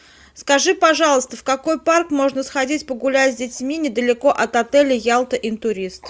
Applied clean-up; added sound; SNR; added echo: none; none; none; none.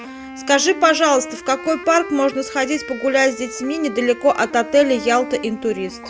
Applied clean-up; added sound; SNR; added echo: none; Wind instrument, woodwind instrument; 13 dB; none.